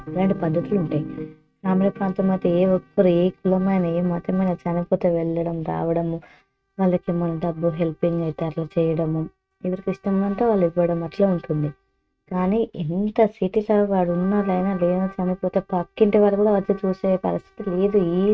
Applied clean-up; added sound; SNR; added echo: neural mask model RNNoise.